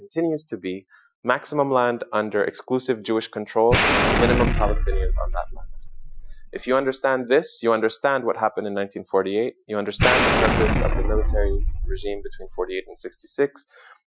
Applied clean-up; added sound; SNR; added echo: classical method Wiener filter.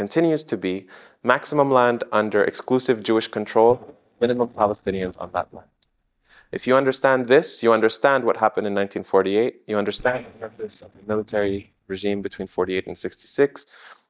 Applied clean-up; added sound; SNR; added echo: neural mask model DeepFilterNet 3.